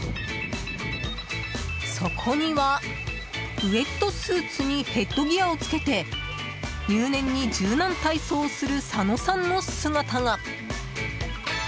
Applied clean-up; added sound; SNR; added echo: none; none; none; none.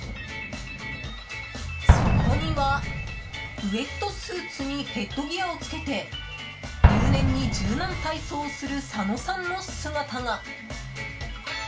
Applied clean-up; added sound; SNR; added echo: none; Explosion; -2 dB; reverberation time 0.2 s.